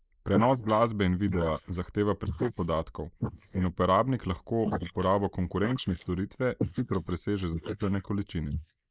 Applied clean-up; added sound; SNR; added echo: neural mask model Resemble Enhance denoiser.